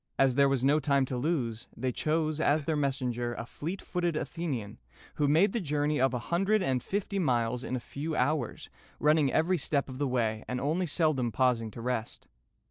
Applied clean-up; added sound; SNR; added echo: neural separator model SepFormer DNS4.